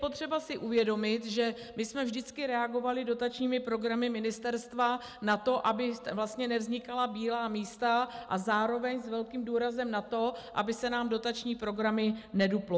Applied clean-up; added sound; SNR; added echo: none; none; none; none.